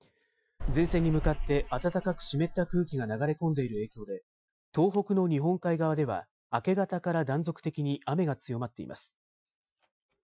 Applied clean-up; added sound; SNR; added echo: classical method Wiener filter.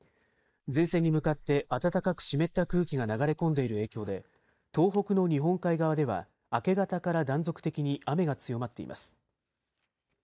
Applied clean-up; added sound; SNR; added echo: neural mask model Resemble Enhance denoiser.